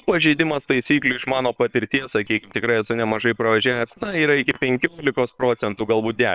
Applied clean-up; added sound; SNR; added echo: neural separator model SepFormer WHAM!.